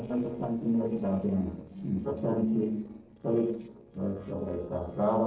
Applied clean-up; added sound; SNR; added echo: neural separator model SepFormer DNS4.